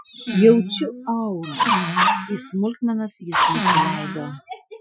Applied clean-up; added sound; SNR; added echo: classical method Wiener filter.